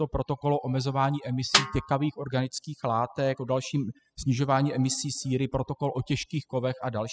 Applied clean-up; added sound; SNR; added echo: classical method spectral subtraction.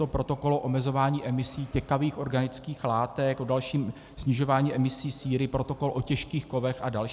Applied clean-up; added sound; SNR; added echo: none; none; none; none.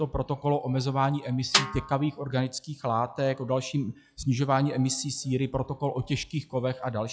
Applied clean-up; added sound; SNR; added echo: classical method log-MMSE.